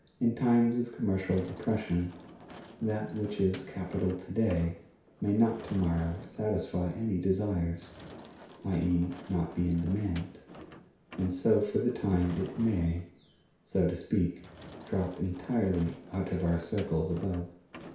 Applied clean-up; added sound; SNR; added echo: none; Sliding door / Slam; 19 dB; reverberation time 0.6 s.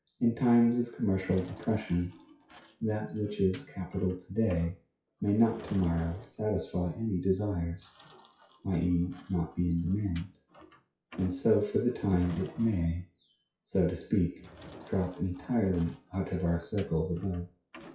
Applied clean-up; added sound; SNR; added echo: classical method WPE with log-MMSE.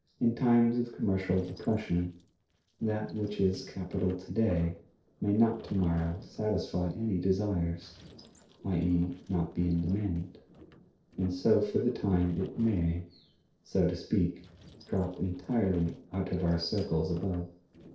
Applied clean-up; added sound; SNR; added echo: neural separator model SepFormer DNS4.